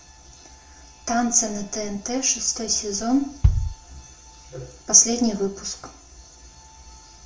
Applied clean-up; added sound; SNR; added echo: none; Bass drum; 1 dB; reverberation time 0.2 s.